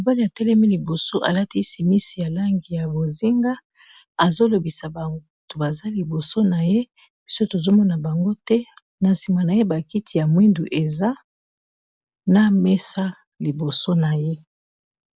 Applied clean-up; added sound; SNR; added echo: none; none; none; none.